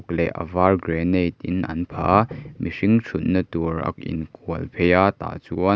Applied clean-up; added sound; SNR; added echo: none; none; none; none.